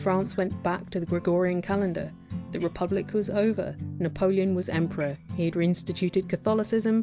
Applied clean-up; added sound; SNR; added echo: none; none; none; none.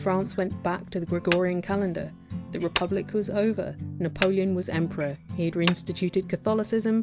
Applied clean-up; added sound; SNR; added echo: none; Hammer; 12 dB; none.